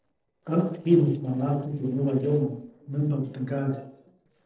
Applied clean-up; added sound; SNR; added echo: neural separator model SepFormer DNS4.